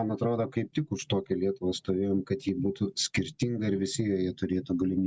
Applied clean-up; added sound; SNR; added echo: none; none; none; none.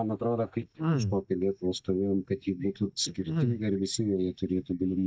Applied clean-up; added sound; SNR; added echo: neural mask model DeepFilterNet 3.